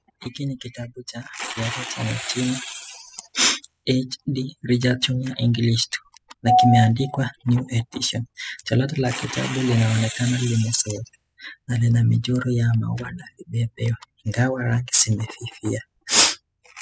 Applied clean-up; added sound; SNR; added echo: classical method spectral subtraction.